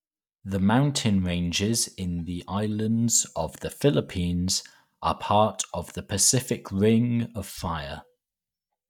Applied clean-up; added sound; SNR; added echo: neural mask model DeepFilterNet 3.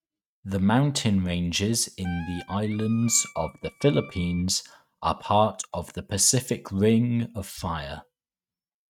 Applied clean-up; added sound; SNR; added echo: neural mask model RNNoise.